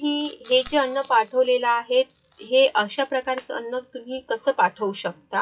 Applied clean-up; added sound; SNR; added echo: classical method WPE with log-MMSE.